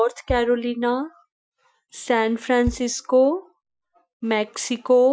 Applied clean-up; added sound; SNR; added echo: classical method Wiener filter.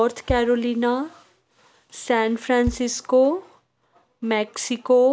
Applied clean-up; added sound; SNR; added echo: none; Bass drum; 16 dB; none.